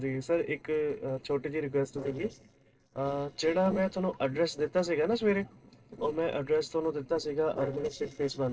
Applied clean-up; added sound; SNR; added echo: neural separator model SepFormer DNS4.